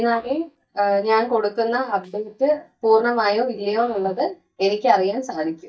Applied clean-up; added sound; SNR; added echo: neural mask model DeepFilterNet 3.